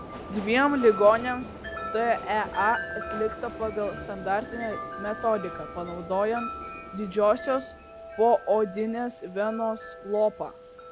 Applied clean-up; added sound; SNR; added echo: none; Wind chime + Subway, metro, underground; 11 dB; none.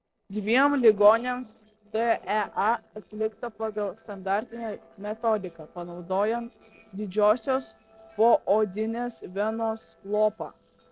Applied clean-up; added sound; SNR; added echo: neural separator model SepFormer DNS4.